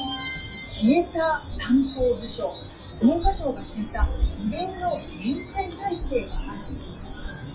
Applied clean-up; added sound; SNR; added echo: classical method WPE with log-MMSE.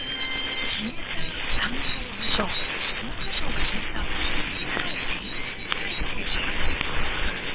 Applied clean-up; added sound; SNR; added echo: neural separator model SepFormer WHAMR!.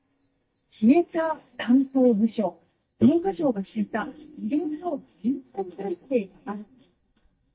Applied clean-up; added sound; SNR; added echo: neural mask model DeepFilterNet 3.